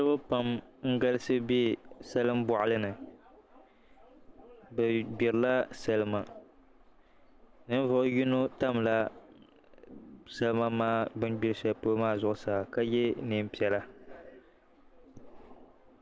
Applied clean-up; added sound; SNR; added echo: none; none; none; none.